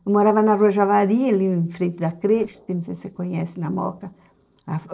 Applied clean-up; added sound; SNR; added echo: neural separator model SepFormer DNS4.